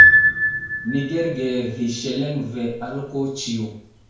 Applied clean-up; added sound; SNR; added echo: none; Piano; -5 dB; reverberation time 0.5 s.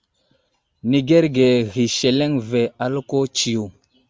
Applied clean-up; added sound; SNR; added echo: none; none; none; none.